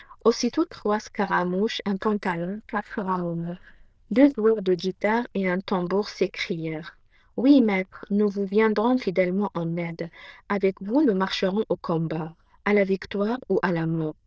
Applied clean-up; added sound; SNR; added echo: neural diffusion model UNIVERSE++.